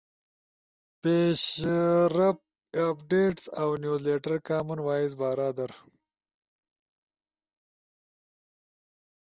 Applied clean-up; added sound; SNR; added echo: neural mask model DeepFilterNet 3.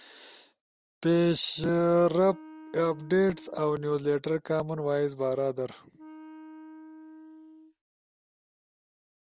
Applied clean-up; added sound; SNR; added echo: none; Wind instrument, woodwind instrument; 19 dB; none.